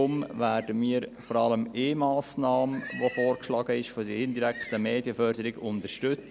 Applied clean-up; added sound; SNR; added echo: none; Livestock, farm animals, working animals; 18 dB; none.